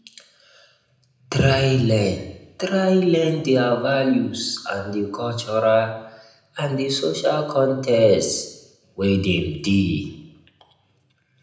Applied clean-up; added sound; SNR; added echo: none; none; none; reverberation time 0.8 s.